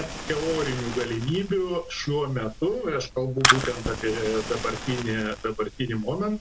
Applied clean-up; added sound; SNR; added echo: none; Fire; 4 dB; none.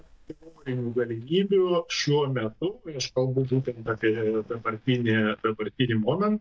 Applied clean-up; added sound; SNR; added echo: neural mask model DeepFilterNet 3.